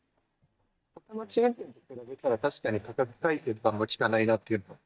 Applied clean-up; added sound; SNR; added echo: neural mask model DeepFilterNet 3.